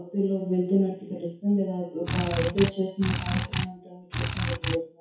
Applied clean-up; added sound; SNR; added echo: classical method WPE with log-MMSE.